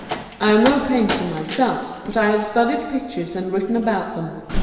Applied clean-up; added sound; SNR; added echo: none; Slam; 9 dB; reverberation time 2.1 s.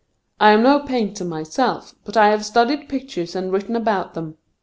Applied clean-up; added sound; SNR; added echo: none; none; none; none.